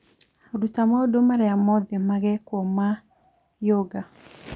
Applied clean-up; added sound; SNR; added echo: none; none; none; none.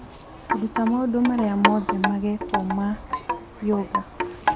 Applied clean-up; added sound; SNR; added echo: none; Wind chime; 2 dB; none.